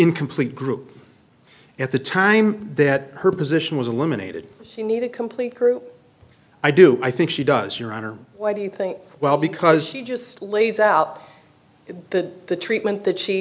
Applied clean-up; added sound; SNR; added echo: none; none; none; none.